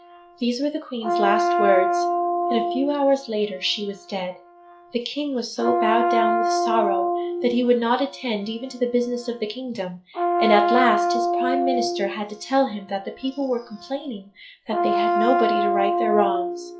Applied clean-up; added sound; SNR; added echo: classical method log-MMSE.